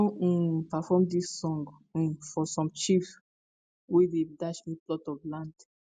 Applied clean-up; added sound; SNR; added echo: none; none; none; none.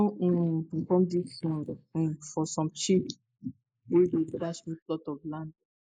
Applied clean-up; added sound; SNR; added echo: neural mask model Resemble Enhance denoiser.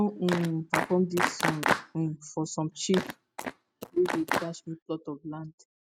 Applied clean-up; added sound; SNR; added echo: neural mask model RNNoise.